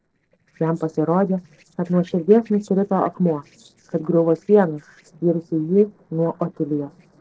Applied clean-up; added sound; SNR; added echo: neural separator model SepFormer DNS4.